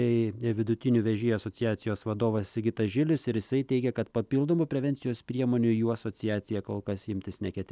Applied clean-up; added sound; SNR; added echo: none; none; none; none.